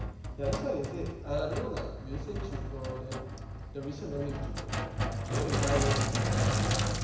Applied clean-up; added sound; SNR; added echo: none; Sink (filling or washing); -5 dB; reverberation time 1.0 s.